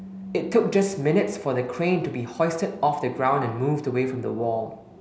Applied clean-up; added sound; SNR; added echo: none; none; none; none.